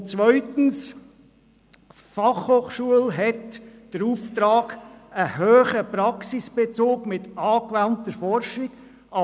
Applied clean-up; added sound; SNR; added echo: none; none; none; none.